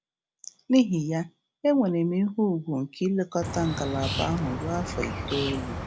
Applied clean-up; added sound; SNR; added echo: none; Bird; 5 dB; none.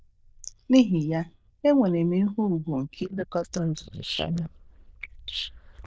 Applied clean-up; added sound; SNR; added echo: neural diffusion model UNIVERSE++.